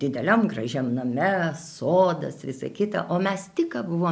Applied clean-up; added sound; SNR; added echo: none; none; none; none.